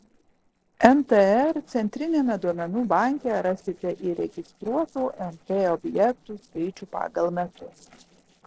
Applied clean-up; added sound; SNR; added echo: neural separator model SepFormer DNS4.